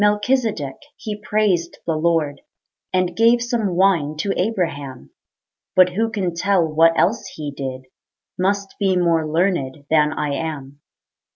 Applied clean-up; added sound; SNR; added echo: none; none; none; none.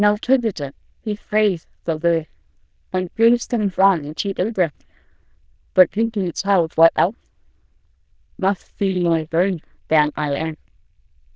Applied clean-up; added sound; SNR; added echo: neural diffusion model UNIVERSE++.